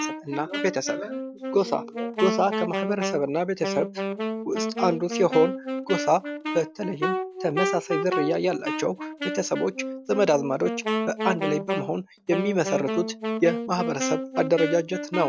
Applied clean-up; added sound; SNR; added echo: none; Wind instrument, woodwind instrument; 4 dB; none.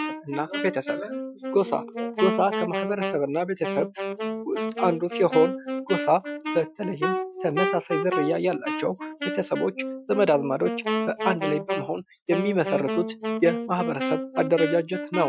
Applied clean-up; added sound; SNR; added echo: classical method Wiener filter.